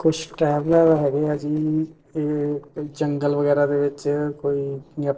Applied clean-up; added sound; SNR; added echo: neural separator model SepFormer DNS4.